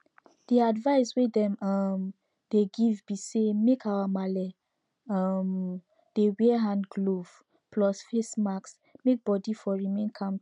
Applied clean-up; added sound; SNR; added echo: none; none; none; none.